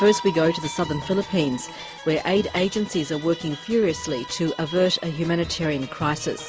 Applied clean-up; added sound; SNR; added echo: none; none; none; none.